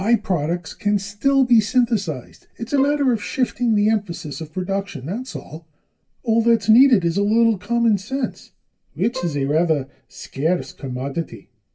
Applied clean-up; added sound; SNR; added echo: none; Bowed string instrument; 15 dB; reverberation time 0.2 s.